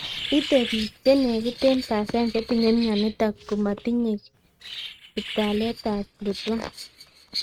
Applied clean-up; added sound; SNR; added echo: neural mask model RNNoise.